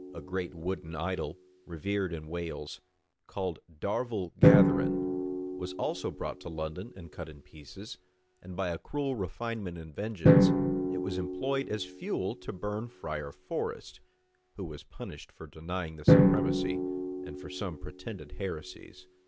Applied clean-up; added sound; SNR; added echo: none; Drum; -4 dB; none.